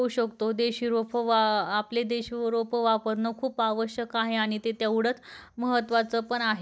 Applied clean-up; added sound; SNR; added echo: none; none; none; none.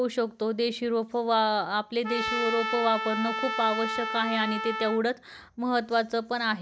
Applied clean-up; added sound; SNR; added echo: none; Trumpet; 4 dB; none.